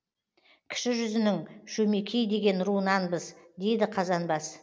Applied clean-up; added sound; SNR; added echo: none; none; none; none.